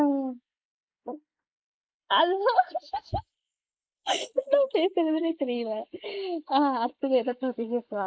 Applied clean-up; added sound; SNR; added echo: neural mask model Resemble Enhance denoiser.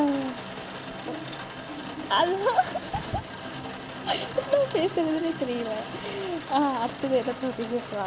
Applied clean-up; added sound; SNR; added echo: none; Rain; 9 dB; none.